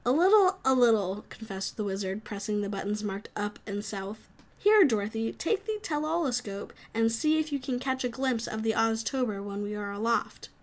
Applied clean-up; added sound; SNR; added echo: none; none; none; none.